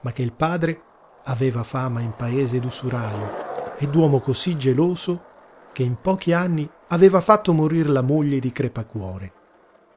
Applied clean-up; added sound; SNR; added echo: none; Skateboard; 19 dB; none.